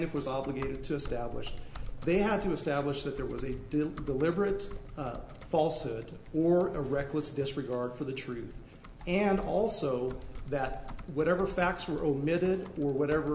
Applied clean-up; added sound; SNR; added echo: none; Typing; 11 dB; none.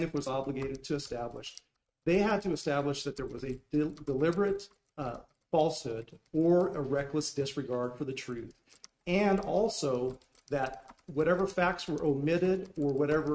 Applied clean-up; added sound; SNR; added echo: neural mask model RNNoise.